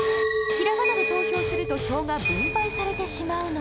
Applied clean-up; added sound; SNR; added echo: none; Ringtone / Bell + Chink, clink; -1 dB; none.